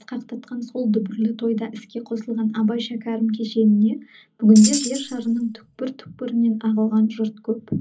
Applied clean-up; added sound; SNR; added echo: none; Tambourine; 8 dB; reverberation time 0.4 s.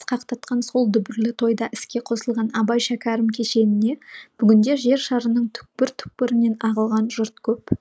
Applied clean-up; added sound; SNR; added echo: none; none; none; none.